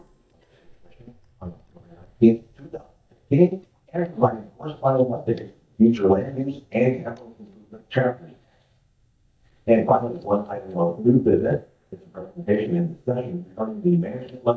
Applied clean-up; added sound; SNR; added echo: neural mask model DeepFilterNet 3.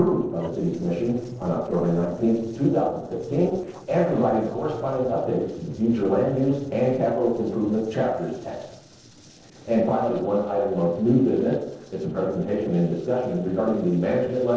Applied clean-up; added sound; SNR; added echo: neural separator model SepFormer DNS4.